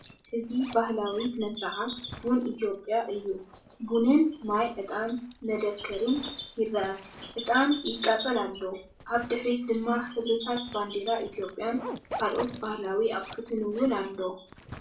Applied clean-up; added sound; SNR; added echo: none; Zipper (clothing); 17 dB; reverberation time 0.3 s.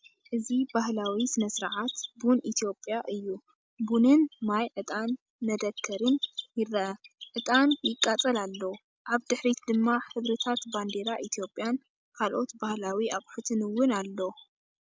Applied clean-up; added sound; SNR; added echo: none; none; none; none.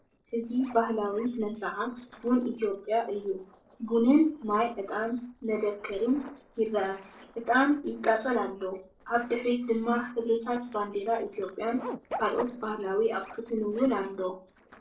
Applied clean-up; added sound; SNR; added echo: neural separator model SepFormer DNS4.